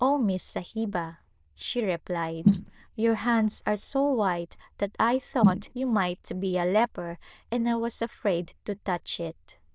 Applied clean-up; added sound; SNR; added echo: neural diffusion model UNIVERSE++.